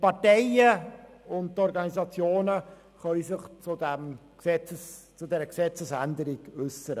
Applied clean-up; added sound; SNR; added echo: none; none; none; none.